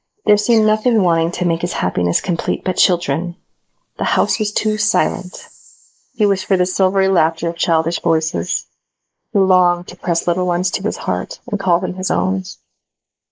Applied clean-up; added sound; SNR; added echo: neural mask model Resemble Enhance denoiser.